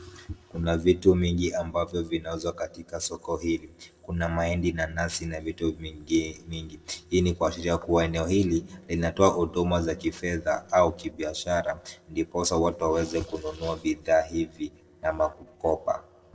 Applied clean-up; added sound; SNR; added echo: neural separator model SepFormer DNS4.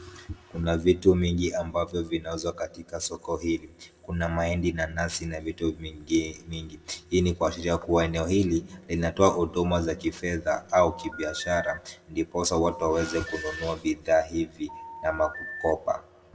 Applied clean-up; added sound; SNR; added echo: none; Telephone; 12 dB; reverberation time 0.4 s.